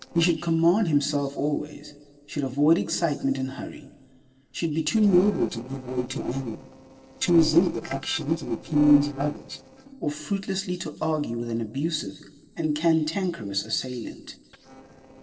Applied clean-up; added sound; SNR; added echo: neural separator model SepFormer DNS4.